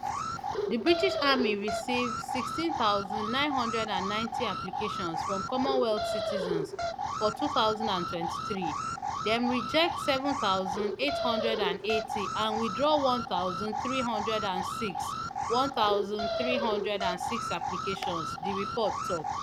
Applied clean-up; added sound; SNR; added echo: none; Alarm; 2 dB; none.